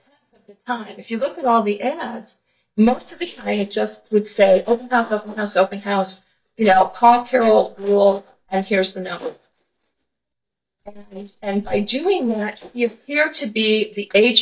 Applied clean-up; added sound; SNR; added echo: neural mask model DeepFilterNet 3.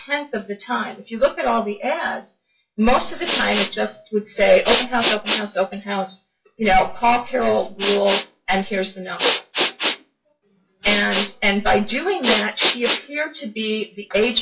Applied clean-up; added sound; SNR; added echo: classical method WPE with log-MMSE.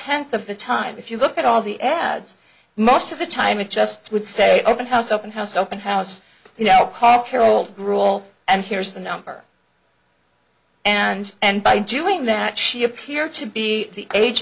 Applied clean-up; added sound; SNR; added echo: none; none; none; none.